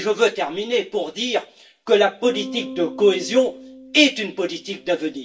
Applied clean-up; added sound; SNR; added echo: none; Bass guitar; 17 dB; reverberation time 0.2 s.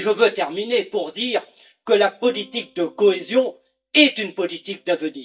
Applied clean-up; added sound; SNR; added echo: neural mask model DeepFilterNet 3.